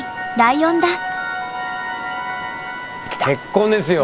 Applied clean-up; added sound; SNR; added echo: none; Stream; 19 dB; none.